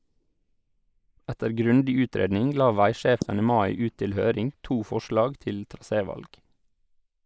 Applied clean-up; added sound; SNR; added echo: neural mask model Resemble Enhance denoiser.